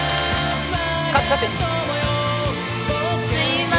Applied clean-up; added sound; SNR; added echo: none; none; none; none.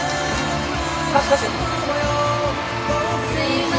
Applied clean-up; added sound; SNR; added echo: none; Applause / Crowd / Cheering; 8 dB; reverberation time 2.4 s.